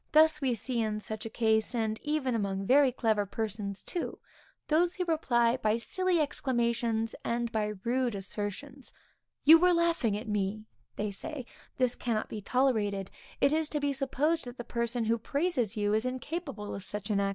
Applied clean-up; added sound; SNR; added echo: none; none; none; none.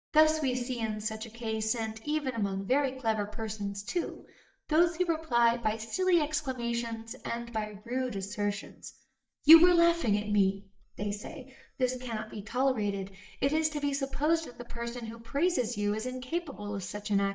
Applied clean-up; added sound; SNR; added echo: neural mask model DeepFilterNet 3.